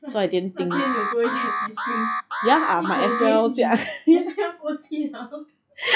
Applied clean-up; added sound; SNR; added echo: classical method log-MMSE.